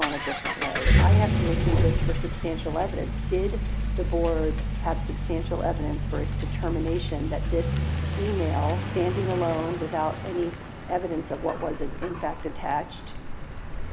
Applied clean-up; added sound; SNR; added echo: none; Accelerating, revving, vroom; -4 dB; none.